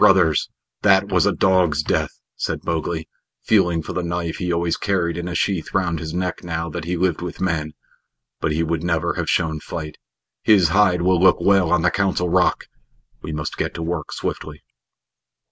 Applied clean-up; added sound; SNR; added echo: none; none; none; none.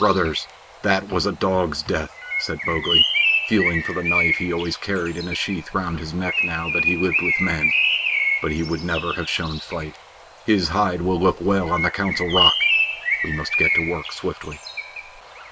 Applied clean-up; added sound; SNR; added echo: none; Bird; 0 dB; none.